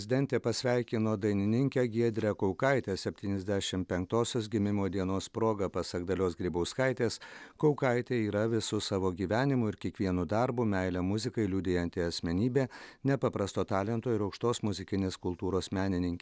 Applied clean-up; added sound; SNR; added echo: none; none; none; none.